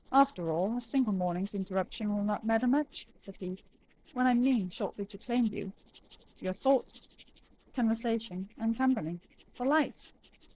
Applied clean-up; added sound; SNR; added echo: neural separator model SepFormer DNS4.